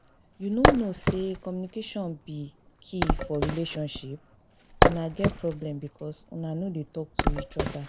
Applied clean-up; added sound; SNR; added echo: none; Wood; -4 dB; none.